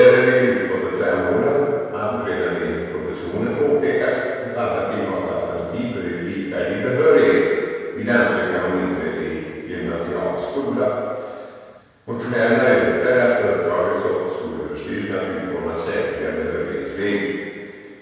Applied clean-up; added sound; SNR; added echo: none; none; none; reverberation time 1.9 s.